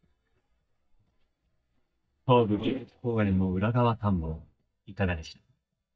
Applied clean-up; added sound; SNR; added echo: neural mask model DeepFilterNet 3.